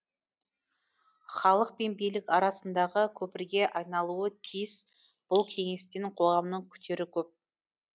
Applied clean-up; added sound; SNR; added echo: none; none; none; none.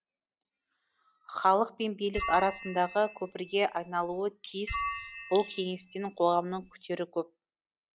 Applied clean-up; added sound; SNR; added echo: none; Bell; 9 dB; none.